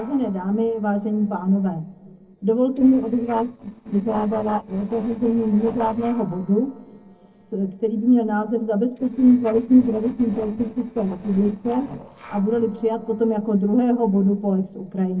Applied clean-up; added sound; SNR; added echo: neural separator model SepFormer DNS4.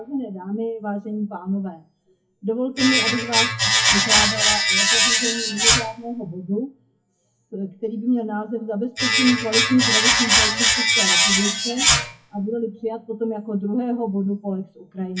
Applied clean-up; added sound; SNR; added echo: classical method WPE with log-MMSE.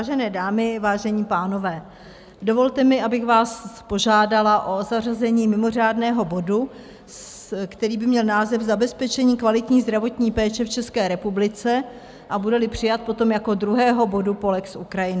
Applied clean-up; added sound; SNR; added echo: none; none; none; none.